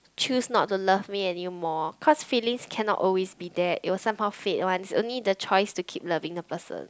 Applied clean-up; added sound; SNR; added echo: none; none; none; none.